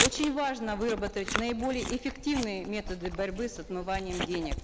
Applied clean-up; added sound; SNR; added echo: none; Chewing, mastication; 3 dB; none.